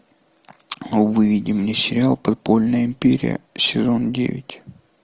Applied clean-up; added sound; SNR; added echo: none; none; none; none.